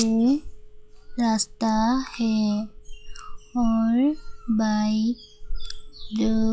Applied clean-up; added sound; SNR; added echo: classical method log-MMSE.